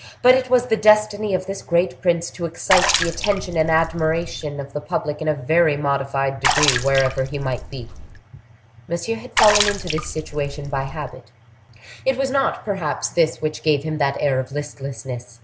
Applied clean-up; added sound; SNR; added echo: none; Water / Splash, splatter; 3 dB; none.